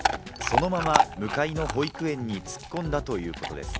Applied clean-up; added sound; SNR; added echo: none; Chewing, mastication / Dog; 1 dB; none.